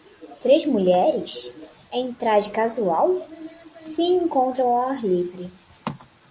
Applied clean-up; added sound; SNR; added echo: none; none; none; none.